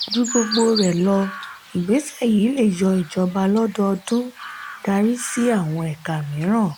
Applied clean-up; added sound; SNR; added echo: none; Chirp, tweet; 13 dB; none.